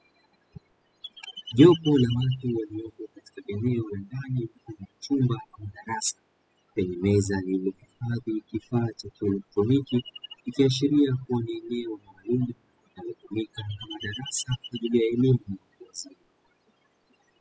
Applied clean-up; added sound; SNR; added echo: classical method spectral subtraction.